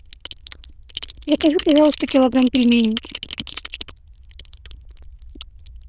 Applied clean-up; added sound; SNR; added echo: neural diffusion model UNIVERSE++.